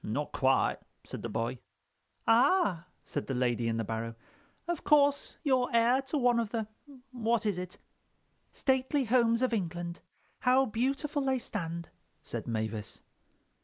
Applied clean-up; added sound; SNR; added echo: neural mask model Resemble Enhance denoiser.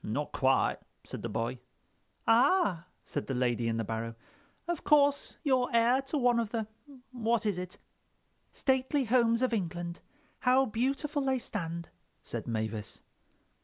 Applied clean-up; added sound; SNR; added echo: none; none; none; none.